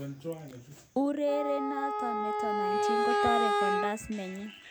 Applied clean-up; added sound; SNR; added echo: none; Wind instrument, woodwind instrument; -3 dB; none.